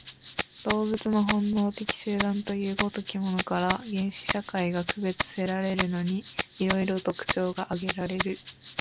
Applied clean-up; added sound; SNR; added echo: none; Rattle (instrument); 7 dB; none.